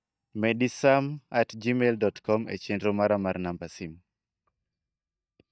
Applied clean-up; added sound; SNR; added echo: neural mask model DeepFilterNet 3.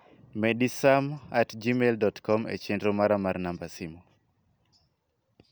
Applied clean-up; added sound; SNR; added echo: none; none; none; none.